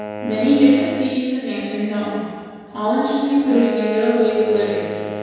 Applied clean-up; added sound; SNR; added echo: none; Wind instrument, woodwind instrument; 11 dB; reverberation time 1.9 s.